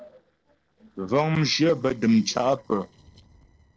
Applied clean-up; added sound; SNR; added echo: neural separator model SepFormer DNS4.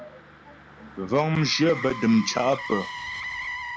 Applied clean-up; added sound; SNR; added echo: none; Motor vehicle (road); 10 dB; none.